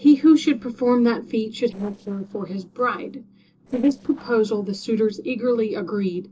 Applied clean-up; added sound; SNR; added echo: neural separator model SepFormer DNS4.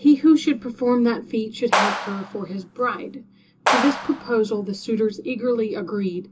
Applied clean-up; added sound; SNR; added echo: none; Clapping; 3 dB; reverberation time 0.2 s.